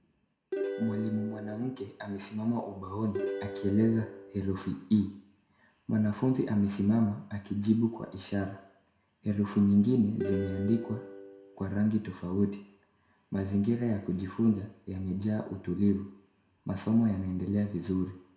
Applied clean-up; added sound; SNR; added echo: none; Plucked string instrument; 8 dB; reverberation time 0.6 s.